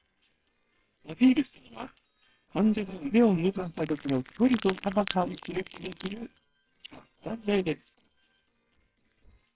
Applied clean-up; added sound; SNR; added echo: neural separator model SepFormer WHAMR!.